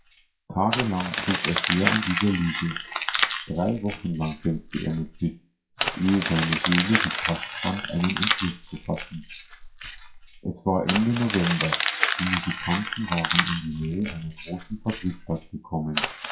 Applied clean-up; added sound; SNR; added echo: classical method WPE with log-MMSE.